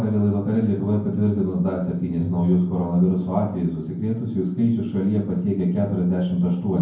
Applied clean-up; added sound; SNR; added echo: none; Bowed string instrument; 18 dB; reverberation time 0.9 s.